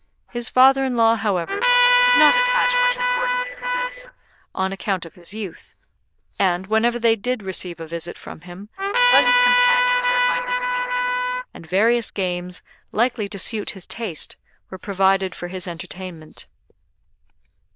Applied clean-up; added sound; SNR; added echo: neural diffusion model UNIVERSE++.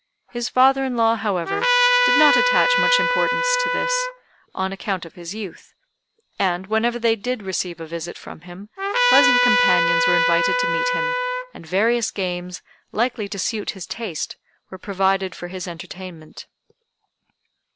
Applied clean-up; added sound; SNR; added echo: none; Trumpet; -5 dB; none.